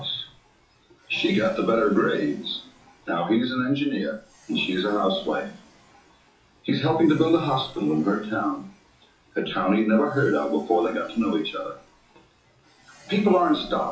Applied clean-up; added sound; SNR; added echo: classical method WPE with log-MMSE.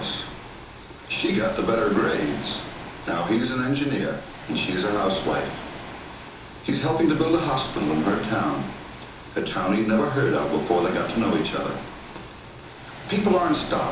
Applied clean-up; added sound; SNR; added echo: none; Ocean; 12 dB; reverberation time 0.6 s.